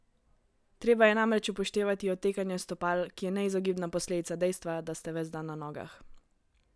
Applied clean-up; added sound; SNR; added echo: none; none; none; none.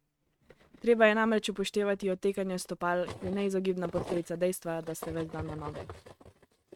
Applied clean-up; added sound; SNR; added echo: neural mask model RNNoise.